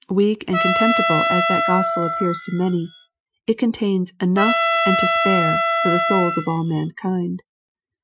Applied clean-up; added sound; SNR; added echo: classical method Wiener filter.